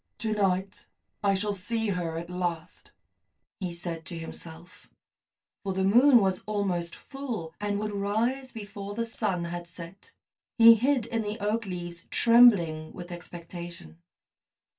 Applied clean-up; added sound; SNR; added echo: neural separator model SepFormer DNS4.